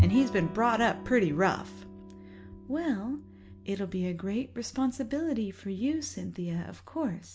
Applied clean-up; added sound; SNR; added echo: none; Electric guitar / Strum; 16 dB; none.